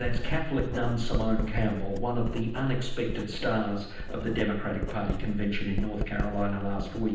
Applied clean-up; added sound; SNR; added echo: none; Writing; 1 dB; reverberation time 0.9 s.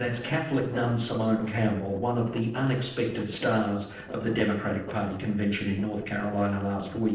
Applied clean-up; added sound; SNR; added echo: neural separator model SepFormer DNS4.